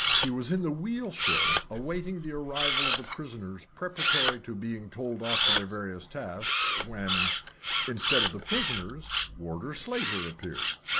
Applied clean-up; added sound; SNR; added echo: none; Camera; -4 dB; none.